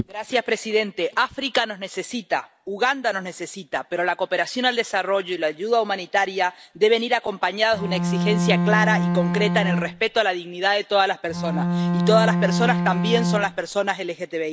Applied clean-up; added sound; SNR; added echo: none; Bowed string instrument; -1 dB; none.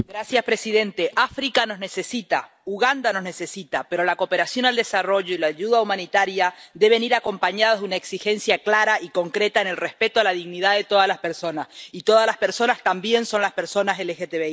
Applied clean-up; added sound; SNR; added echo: none; none; none; none.